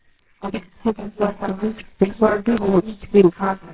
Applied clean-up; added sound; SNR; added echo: neural separator model SepFormer WHAMR!.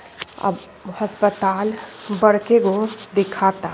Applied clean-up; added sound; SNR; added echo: none; none; none; none.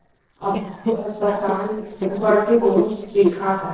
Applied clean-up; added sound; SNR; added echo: neural separator model SepFormer DNS4.